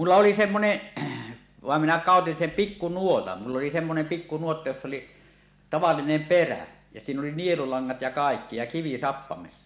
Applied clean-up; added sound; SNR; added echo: none; none; none; none.